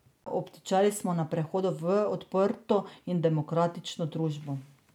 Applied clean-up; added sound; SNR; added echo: none; none; none; none.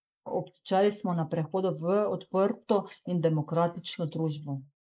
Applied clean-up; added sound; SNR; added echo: neural mask model Resemble Enhance denoiser.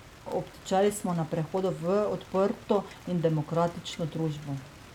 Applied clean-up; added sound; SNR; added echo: none; Rain; 19 dB; none.